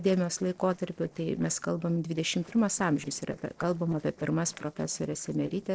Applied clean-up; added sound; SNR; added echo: neural separator model SepFormer DNS4.